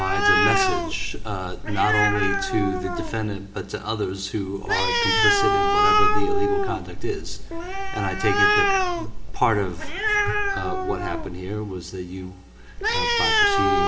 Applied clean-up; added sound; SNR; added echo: none; Animal; -5 dB; reverberation time 2.6 s.